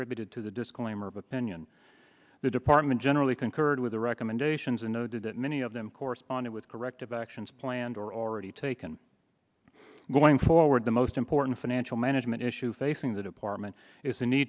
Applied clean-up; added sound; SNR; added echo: none; none; none; none.